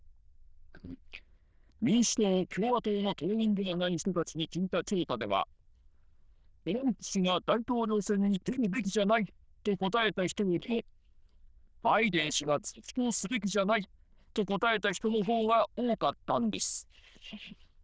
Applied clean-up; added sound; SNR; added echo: neural diffusion model UNIVERSE++.